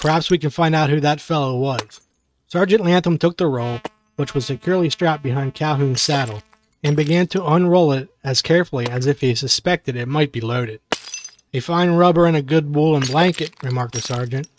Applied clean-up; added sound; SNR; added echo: neural mask model RNNoise.